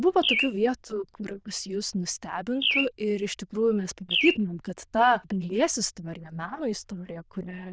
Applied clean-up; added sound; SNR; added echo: neural diffusion model UNIVERSE++.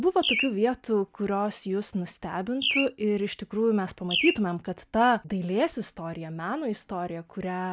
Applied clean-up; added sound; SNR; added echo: neural mask model Resemble Enhance denoiser.